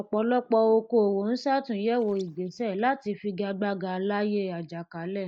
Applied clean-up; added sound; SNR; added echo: neural mask model DeepFilterNet 3.